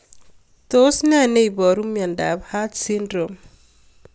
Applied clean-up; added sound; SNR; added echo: none; none; none; none.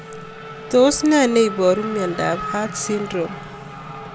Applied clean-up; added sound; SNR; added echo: none; Race car, auto racing / Accelerating, revving, vroom; 11 dB; none.